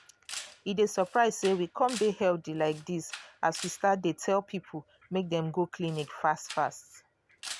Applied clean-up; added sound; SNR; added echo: none; Camera; 16 dB; none.